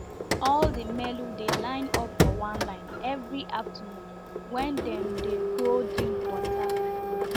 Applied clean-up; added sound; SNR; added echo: none; Printer; -3 dB; none.